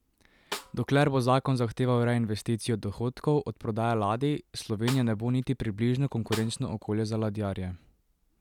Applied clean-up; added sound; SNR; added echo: none; Snare drum; 16 dB; none.